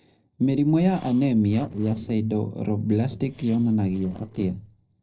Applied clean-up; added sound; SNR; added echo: neural separator model SepFormer DNS4.